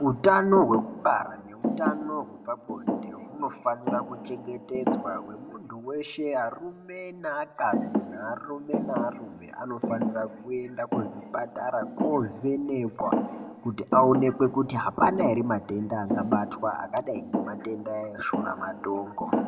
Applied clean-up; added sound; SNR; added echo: none; Thump, thud; 5 dB; reverberation time 1.1 s.